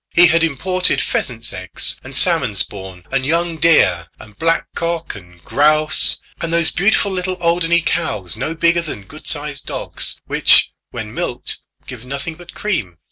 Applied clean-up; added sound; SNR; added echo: none; none; none; none.